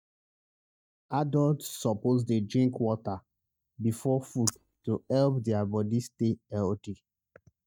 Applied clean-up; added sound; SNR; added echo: neural mask model DeepFilterNet 3.